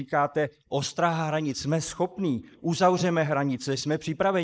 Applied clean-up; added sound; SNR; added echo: neural mask model Resemble Enhance denoiser.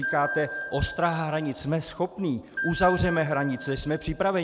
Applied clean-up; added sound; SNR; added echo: none; Ringtone / Bell; 8 dB; none.